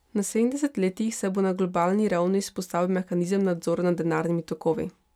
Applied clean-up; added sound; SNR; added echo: none; none; none; none.